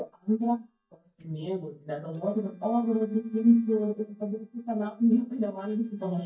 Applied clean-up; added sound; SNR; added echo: neural mask model DeepFilterNet 3.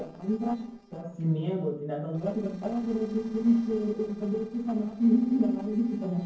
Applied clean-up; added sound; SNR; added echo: neural separator model SepFormer DNS4.